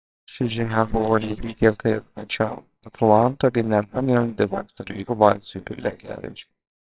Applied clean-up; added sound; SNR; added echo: neural separator model SepFormer WHAMR!.